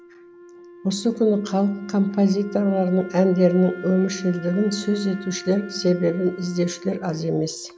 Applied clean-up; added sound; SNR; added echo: none; Wind instrument, woodwind instrument; 18 dB; none.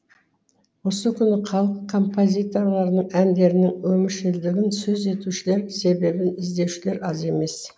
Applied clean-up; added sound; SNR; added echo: none; none; none; none.